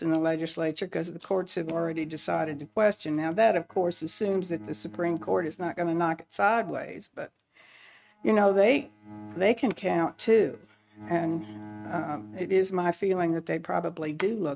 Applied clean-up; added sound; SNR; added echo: neural mask model RNNoise.